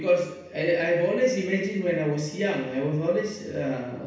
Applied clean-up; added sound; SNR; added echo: none; none; none; reverberation time 0.9 s.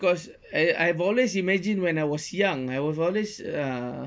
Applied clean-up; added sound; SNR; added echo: none; none; none; none.